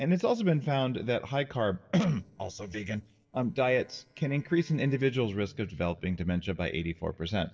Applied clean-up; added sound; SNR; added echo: neural separator model SepFormer DNS4.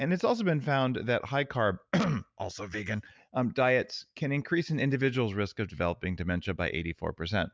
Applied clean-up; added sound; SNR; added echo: none; none; none; none.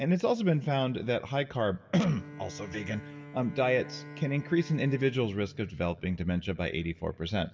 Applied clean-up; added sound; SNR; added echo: none; Bowed string instrument; 18 dB; reverberation time 0.4 s.